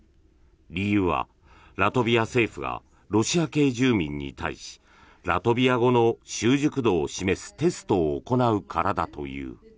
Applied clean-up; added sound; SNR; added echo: none; none; none; none.